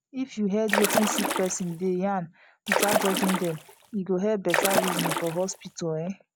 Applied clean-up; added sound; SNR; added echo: none; Splash, splatter; 0 dB; none.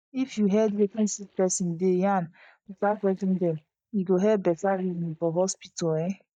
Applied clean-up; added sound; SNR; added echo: neural mask model DeepFilterNet 3.